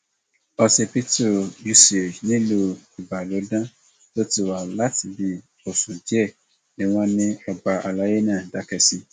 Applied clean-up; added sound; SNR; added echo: none; none; none; none.